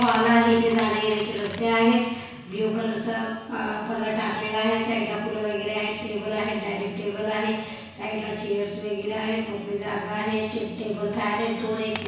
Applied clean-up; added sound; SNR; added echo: none; Coin (dropping); 19 dB; reverberation time 1.1 s.